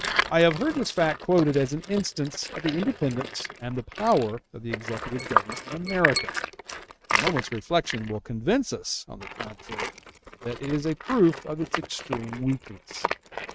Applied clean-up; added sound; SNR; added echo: neural mask model RNNoise.